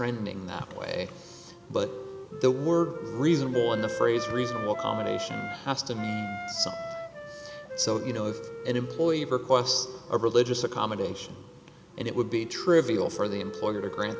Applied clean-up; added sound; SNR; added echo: none; Wind instrument, woodwind instrument; 11 dB; none.